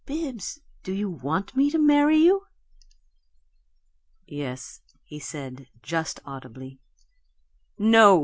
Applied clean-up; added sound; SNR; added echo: none; none; none; none.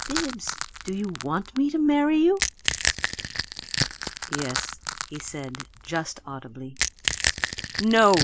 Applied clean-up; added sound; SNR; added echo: none; Crack / Crushing; 4 dB; none.